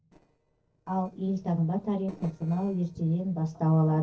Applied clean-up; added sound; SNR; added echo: neural separator model SepFormer DNS4.